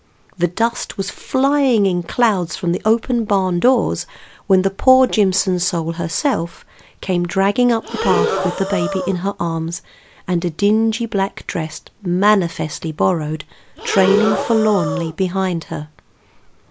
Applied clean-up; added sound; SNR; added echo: none; Breathing; 3 dB; none.